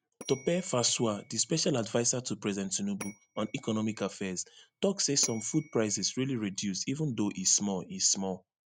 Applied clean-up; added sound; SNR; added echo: neural mask model RNNoise.